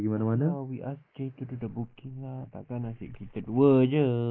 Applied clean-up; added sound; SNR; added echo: neural mask model Resemble Enhance denoiser.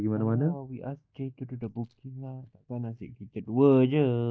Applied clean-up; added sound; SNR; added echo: neural mask model DeepFilterNet 3.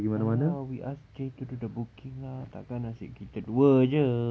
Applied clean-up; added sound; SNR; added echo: none; none; none; none.